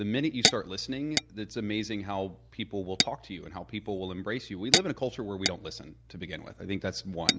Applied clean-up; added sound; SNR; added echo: none; Tap / Glass; 0 dB; none.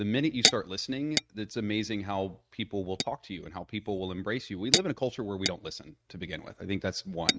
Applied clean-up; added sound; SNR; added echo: neural mask model RNNoise.